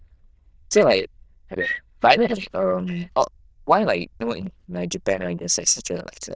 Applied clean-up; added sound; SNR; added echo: neural diffusion model UNIVERSE++.